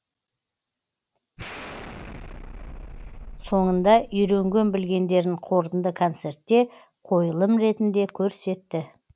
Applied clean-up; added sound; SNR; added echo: none; Explosion; 15 dB; none.